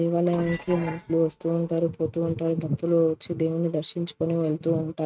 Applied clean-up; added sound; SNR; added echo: neural mask model RNNoise.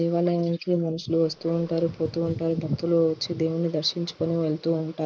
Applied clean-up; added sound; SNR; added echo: neural mask model Resemble Enhance denoiser.